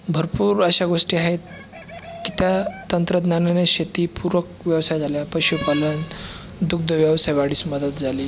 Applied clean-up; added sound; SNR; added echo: none; Chicken, rooster; 18 dB; none.